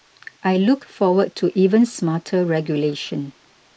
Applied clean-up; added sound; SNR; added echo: neural mask model Resemble Enhance denoiser.